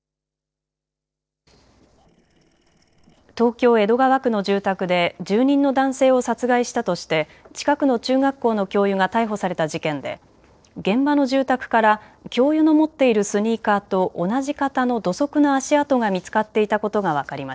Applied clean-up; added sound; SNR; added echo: neural separator model SepFormer DNS4.